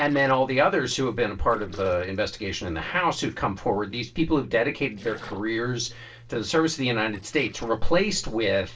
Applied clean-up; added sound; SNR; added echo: neural separator model SepFormer DNS4.